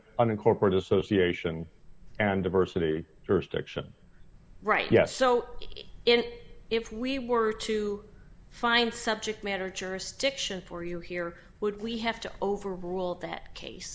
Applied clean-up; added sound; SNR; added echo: none; none; none; none.